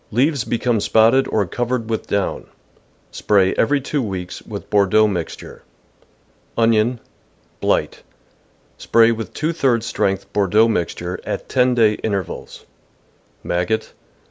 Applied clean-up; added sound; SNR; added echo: none; none; none; none.